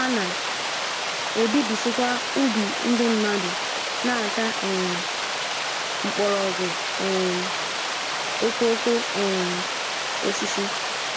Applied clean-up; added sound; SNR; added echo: none; Water; 0 dB; none.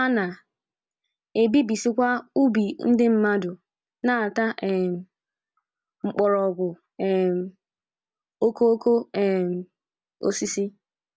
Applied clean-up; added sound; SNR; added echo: none; none; none; none.